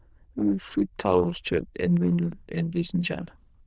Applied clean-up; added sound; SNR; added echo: neural diffusion model UNIVERSE++.